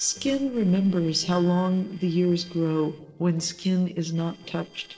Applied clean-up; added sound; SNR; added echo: neural separator model SepFormer DNS4.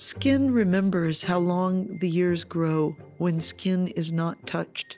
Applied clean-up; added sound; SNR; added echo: none; none; none; none.